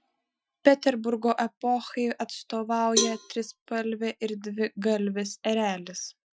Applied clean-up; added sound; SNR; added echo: classical method Wiener filter.